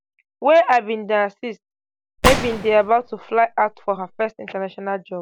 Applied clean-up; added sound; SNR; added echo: none; Gunshot, gunfire; 5 dB; none.